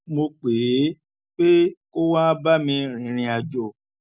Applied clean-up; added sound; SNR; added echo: none; none; none; none.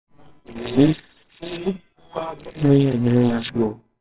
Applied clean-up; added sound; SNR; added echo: neural separator model SepFormer WHAMR!.